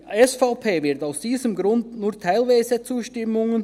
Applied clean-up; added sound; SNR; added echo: none; none; none; none.